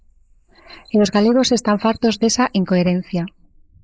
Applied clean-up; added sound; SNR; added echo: neural mask model Resemble Enhance denoiser.